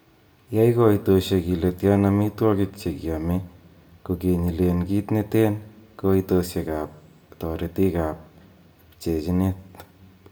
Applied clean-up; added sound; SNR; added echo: none; none; none; reverberation time 0.7 s.